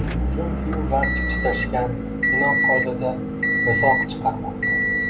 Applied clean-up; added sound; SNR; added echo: none; Motor vehicle (road) / Engine; -4 dB; reverberation time 0.2 s.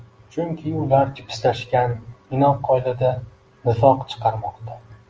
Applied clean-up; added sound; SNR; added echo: none; none; none; none.